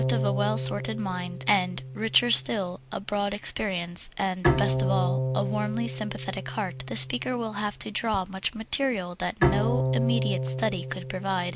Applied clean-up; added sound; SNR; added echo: none; Bowed string instrument; 2 dB; none.